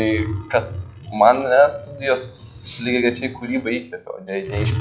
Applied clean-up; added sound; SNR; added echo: classical method log-MMSE.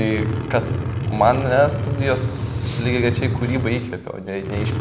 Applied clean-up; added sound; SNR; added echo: none; Truck; 2 dB; none.